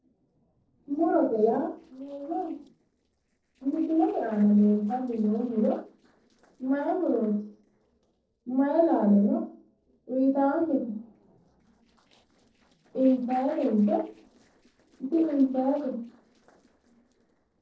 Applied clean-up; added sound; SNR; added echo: neural separator model SepFormer DNS4.